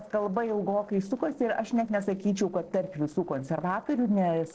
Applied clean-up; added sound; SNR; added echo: neural separator model SepFormer DNS4.